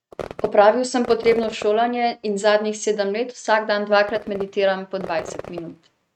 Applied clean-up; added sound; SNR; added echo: neural mask model RNNoise.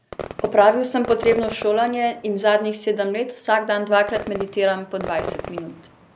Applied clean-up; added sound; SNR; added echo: none; Fireworks; 14 dB; none.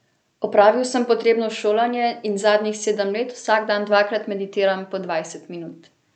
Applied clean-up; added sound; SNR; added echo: none; none; none; none.